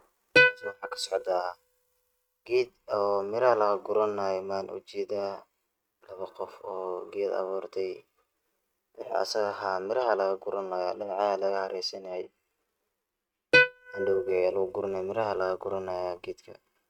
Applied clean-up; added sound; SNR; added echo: neural mask model RNNoise.